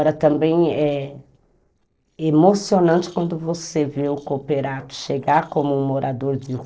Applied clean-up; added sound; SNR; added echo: neural separator model SepFormer DNS4.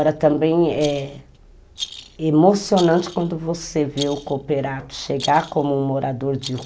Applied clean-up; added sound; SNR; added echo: none; Rattle; 18 dB; none.